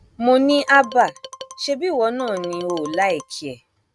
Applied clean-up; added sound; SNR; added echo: neural mask model RNNoise.